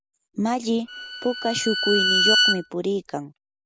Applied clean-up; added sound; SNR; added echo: none; Bowed string instrument; -2 dB; none.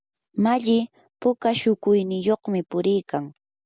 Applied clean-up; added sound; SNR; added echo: none; none; none; none.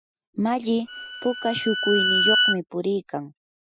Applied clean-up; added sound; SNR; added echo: classical method Wiener filter.